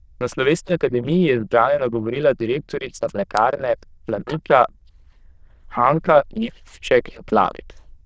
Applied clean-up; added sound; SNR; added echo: neural diffusion model UNIVERSE++.